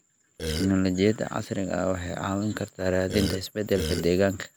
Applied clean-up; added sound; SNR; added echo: none; Burping, eructation; 4 dB; none.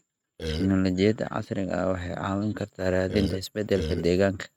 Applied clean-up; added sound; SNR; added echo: neural mask model RNNoise.